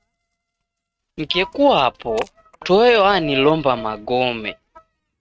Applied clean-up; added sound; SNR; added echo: neural mask model RNNoise.